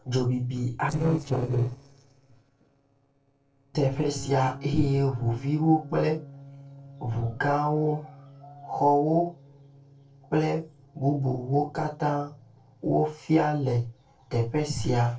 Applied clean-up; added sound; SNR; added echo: neural separator model SepFormer DNS4.